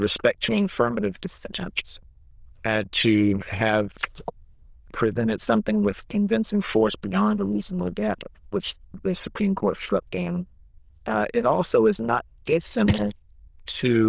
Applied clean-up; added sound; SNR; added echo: neural diffusion model UNIVERSE++.